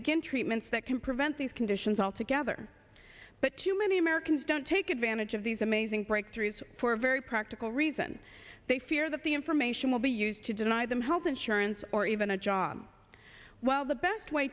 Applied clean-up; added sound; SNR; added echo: none; none; none; none.